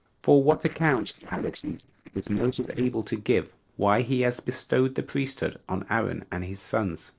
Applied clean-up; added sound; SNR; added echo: neural separator model SepFormer DNS4.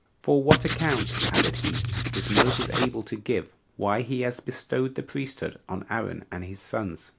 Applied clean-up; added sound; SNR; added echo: none; Writing; -3 dB; none.